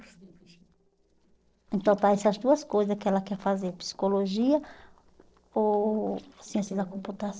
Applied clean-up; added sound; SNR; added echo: neural separator model SepFormer DNS4.